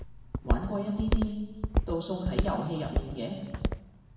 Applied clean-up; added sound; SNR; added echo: none; Walk, footsteps; -2 dB; reverberation time 1.2 s.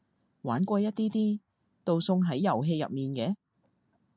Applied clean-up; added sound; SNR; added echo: none; none; none; none.